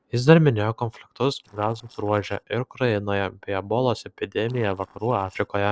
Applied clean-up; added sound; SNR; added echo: neural separator model SepFormer DNS4.